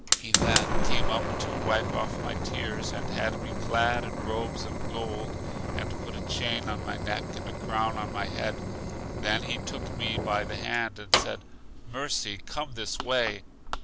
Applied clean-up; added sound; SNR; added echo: none; Fire; -3 dB; none.